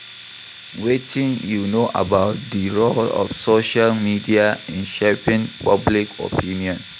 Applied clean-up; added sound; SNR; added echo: none; Domestic sounds, home sounds; 16 dB; none.